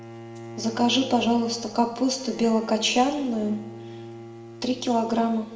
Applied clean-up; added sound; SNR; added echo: none; Bowed string instrument; 16 dB; reverberation time 0.8 s.